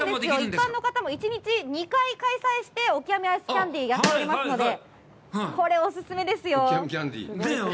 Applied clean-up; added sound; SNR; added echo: none; Snare drum; 2 dB; none.